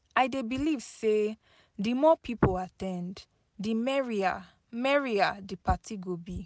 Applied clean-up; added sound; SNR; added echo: none; none; none; none.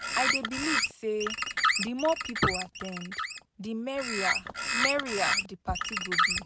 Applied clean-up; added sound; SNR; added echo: none; Bird; -3 dB; none.